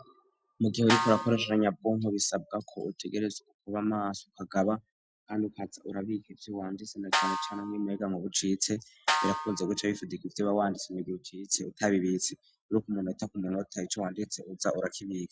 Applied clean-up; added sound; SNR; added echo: classical method Wiener filter.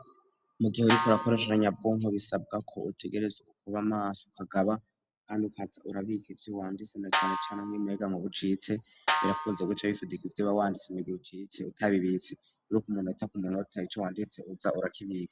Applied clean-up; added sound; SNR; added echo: none; Snare drum; 3 dB; none.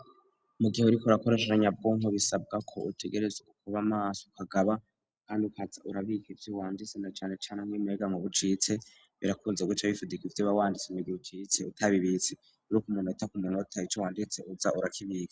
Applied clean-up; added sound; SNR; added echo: none; none; none; none.